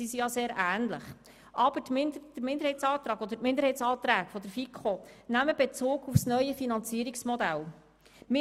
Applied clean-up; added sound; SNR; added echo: none; none; none; none.